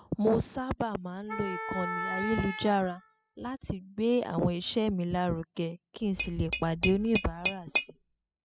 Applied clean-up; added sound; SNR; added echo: classical method spectral subtraction.